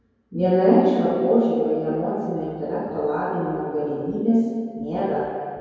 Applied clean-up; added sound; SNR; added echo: none; none; none; reverberation time 2.2 s.